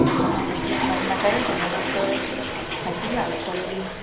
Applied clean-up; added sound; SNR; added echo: none; Toilet flush; -4 dB; reverberation time 0.6 s.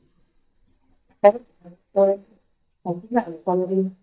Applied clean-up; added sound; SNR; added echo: neural mask model DeepFilterNet 3.